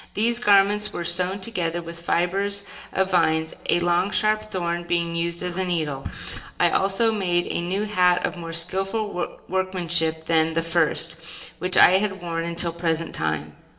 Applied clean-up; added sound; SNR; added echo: none; none; none; reverberation time 2.2 s.